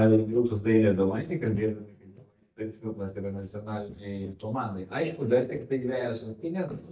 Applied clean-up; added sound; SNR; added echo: neural mask model DeepFilterNet 3.